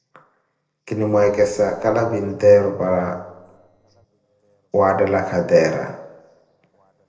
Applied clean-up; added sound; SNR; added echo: neural separator model SepFormer DNS4.